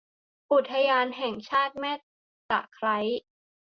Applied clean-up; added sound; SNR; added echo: none; none; none; none.